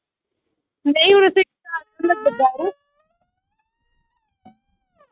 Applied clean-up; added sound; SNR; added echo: neural mask model RNNoise.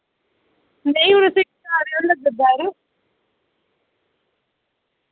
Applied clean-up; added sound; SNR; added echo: none; none; none; none.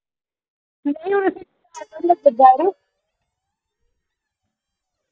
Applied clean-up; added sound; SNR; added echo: neural mask model DeepFilterNet 3.